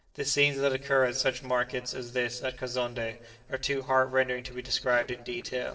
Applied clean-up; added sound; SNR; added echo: neural separator model SepFormer DNS4.